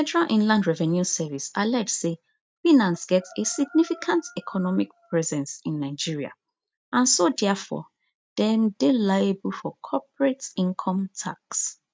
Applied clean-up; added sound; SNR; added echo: none; none; none; none.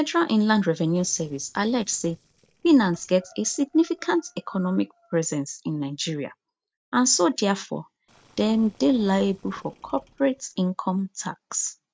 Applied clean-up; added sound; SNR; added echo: neural separator model SepFormer DNS4.